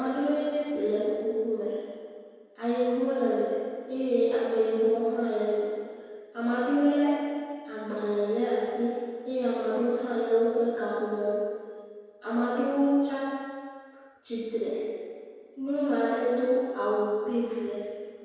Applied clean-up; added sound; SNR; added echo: none; none; none; reverberation time 1.9 s.